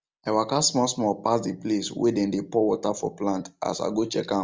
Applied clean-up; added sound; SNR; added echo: none; none; none; none.